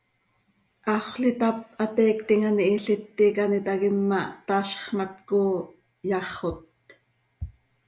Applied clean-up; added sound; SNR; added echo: none; none; none; none.